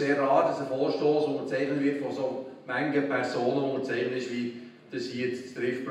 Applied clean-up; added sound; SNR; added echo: none; none; none; reverberation time 0.9 s.